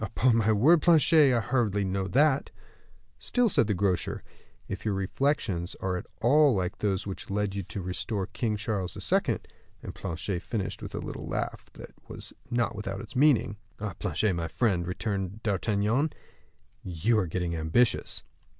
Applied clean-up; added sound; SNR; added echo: none; none; none; none.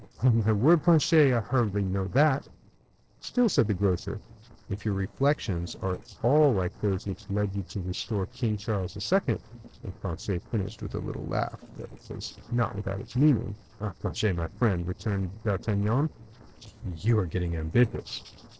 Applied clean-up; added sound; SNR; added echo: neural separator model SepFormer DNS4.